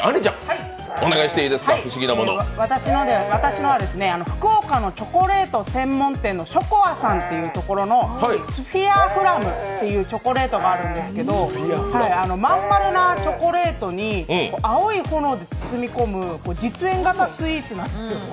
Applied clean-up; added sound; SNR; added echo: none; Livestock, farm animals, working animals; 8 dB; none.